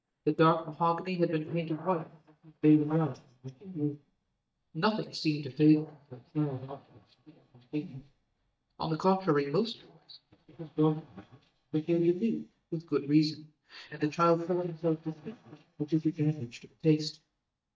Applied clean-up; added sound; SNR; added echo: neural mask model DeepFilterNet 3.